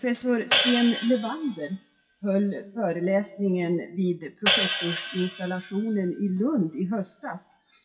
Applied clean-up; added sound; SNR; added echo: classical method WPE with log-MMSE.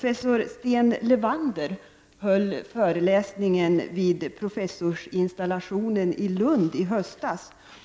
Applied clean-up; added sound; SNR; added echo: none; none; none; none.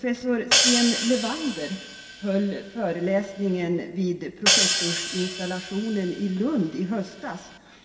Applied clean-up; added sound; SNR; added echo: none; Hi-hat; 1 dB; reverberation time 2.2 s.